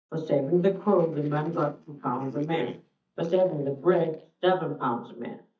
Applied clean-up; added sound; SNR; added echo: neural mask model DeepFilterNet 3.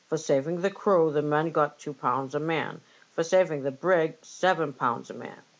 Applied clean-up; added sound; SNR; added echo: none; none; none; none.